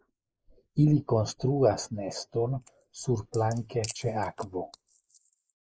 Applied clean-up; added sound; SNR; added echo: neural mask model Resemble Enhance denoiser.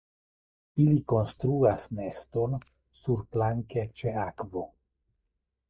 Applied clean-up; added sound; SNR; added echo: neural mask model DeepFilterNet 3.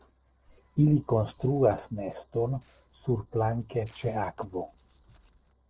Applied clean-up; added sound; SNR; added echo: neural separator model SepFormer DNS4.